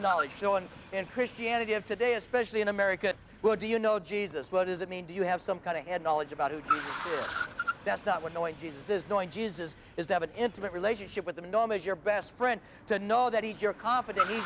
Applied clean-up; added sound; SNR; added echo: none; Car; 10 dB; none.